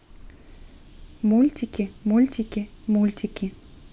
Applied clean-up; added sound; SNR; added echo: none; none; none; none.